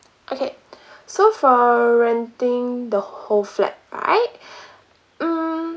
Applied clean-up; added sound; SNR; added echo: none; none; none; none.